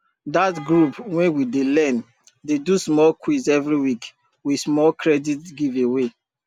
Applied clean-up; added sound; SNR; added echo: none; none; none; none.